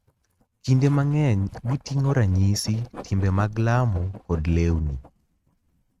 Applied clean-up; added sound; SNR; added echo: neural mask model RNNoise.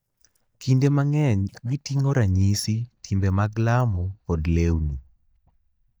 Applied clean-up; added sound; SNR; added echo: neural mask model DeepFilterNet 3.